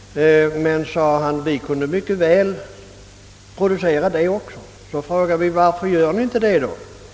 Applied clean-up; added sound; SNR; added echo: none; none; none; none.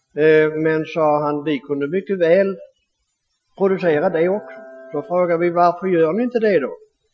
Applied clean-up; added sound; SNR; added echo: classical method Wiener filter.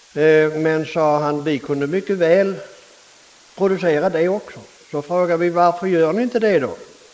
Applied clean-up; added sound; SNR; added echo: neural mask model Resemble Enhance denoiser.